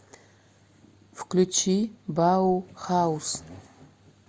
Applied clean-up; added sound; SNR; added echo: none; none; none; none.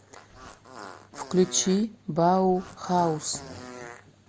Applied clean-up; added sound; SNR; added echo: none; Fart; 18 dB; none.